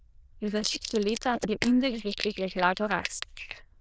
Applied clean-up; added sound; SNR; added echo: neural diffusion model UNIVERSE++.